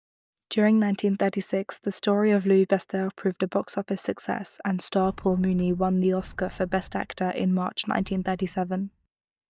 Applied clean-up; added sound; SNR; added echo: neural mask model DeepFilterNet 3.